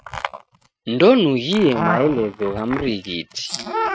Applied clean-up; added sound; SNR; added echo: neural mask model RNNoise.